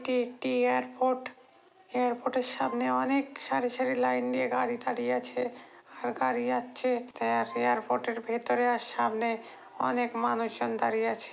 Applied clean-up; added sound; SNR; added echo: none; Wind instrument, woodwind instrument; 18 dB; none.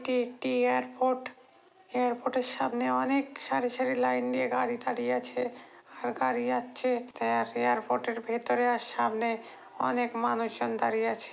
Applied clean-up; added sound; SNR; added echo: none; none; none; none.